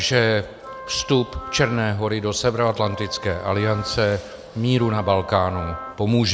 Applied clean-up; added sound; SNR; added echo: none; Wind instrument, woodwind instrument; 16 dB; none.